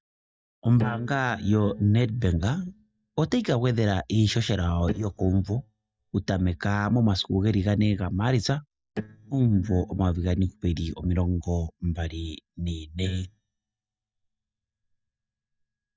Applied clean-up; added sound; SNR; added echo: neural mask model DeepFilterNet 3.